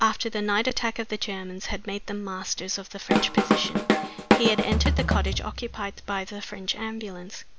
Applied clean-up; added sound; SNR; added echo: none; Drum kit; -4 dB; none.